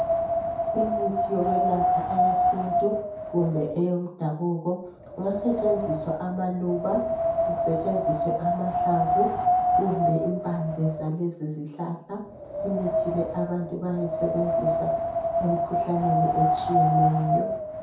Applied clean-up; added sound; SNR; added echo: none; Wind; -2 dB; reverberation time 0.6 s.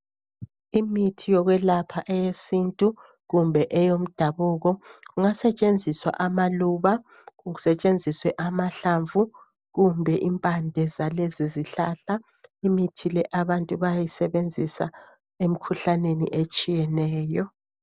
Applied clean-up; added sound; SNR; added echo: none; none; none; none.